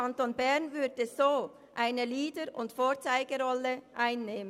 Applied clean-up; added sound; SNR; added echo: none; none; none; none.